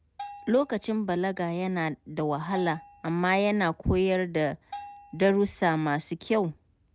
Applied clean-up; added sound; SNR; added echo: none; Bell; 19 dB; none.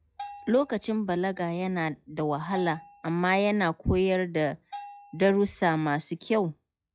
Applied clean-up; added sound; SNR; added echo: classical method log-MMSE.